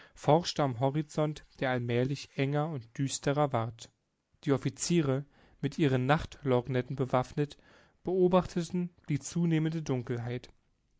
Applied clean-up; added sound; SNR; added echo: neural mask model Resemble Enhance denoiser.